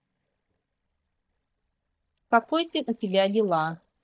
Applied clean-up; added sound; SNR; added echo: neural mask model DeepFilterNet 3.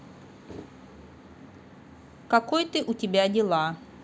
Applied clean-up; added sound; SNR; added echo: none; none; none; none.